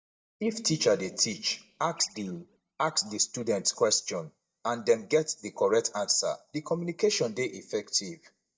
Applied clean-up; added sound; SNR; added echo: neural mask model DeepFilterNet 3.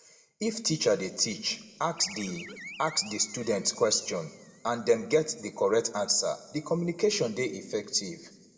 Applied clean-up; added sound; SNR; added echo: none; Animal; 18 dB; reverberation time 1.3 s.